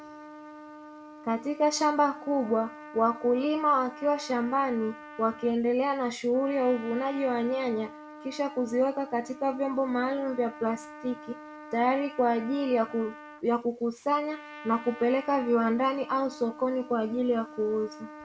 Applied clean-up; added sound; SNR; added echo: none; Trumpet; 17 dB; none.